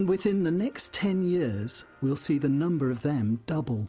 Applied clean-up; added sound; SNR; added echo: none; none; none; none.